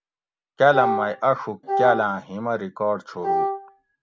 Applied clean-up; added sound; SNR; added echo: none; Wind instrument, woodwind instrument; 2 dB; none.